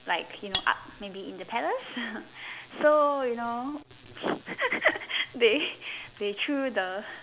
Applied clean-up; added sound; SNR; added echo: none; Cutlery, silverware; 6 dB; none.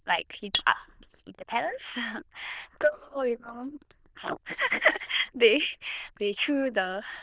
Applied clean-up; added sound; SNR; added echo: neural diffusion model UNIVERSE++.